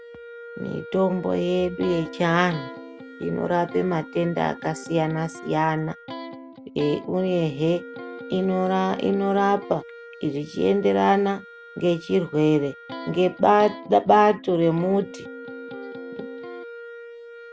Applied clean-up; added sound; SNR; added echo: none; Electric guitar + Wind instrument, woodwind instrument; 15 dB; none.